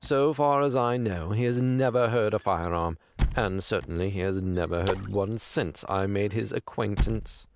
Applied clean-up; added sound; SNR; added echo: none; Splash, splatter + Squeak / Slam / Wood; 9 dB; none.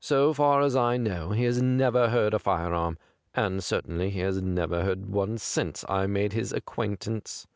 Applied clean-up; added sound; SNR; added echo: none; none; none; none.